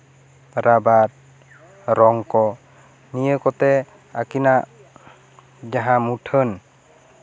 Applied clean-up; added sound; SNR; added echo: none; none; none; none.